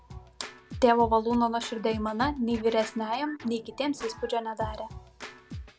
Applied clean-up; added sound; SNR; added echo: none; Scratching (performance technique); 14 dB; none.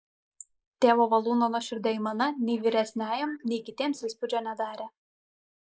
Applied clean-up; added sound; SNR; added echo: neural mask model Resemble Enhance denoiser.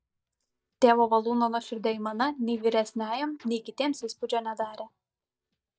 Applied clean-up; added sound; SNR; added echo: neural mask model DeepFilterNet 3.